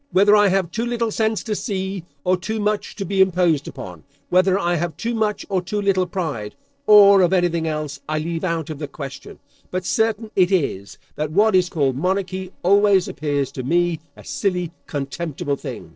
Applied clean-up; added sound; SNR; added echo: neural separator model SepFormer DNS4.